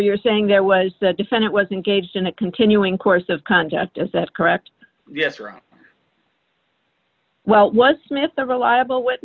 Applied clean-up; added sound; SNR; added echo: none; none; none; none.